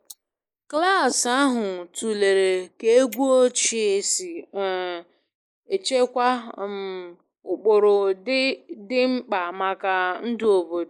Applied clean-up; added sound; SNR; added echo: neural mask model Resemble Enhance denoiser.